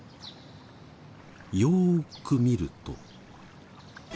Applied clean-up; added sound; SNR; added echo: none; none; none; none.